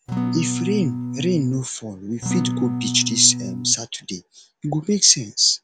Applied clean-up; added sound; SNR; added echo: none; Acoustic guitar / Strum; 3 dB; none.